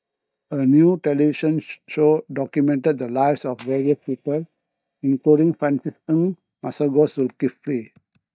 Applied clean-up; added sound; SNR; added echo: neural mask model DeepFilterNet 3.